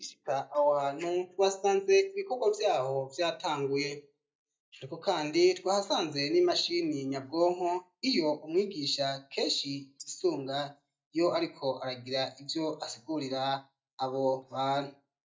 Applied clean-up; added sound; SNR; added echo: neural mask model DeepFilterNet 3.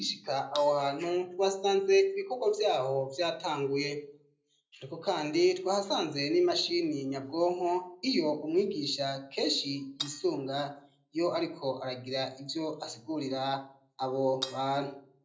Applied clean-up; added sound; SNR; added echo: neural separator model SepFormer DNS4.